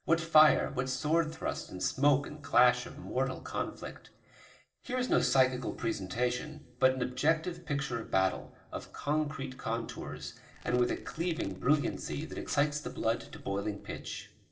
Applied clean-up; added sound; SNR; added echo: neural separator model SepFormer DNS4.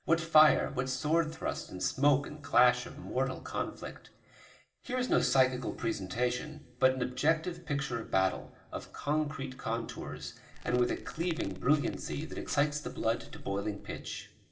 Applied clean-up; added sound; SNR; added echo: none; Crackle; 12 dB; reverberation time 1.3 s.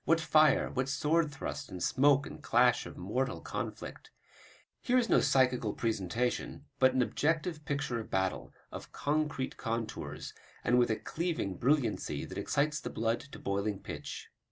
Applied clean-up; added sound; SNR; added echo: none; none; none; none.